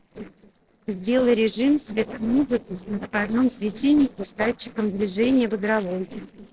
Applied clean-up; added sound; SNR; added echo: neural separator model SepFormer DNS4.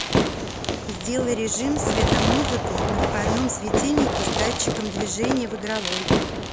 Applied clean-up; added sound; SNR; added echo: none; Fireworks; -3 dB; none.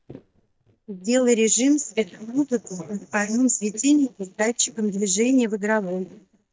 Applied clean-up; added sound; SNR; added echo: neural mask model DeepFilterNet 3.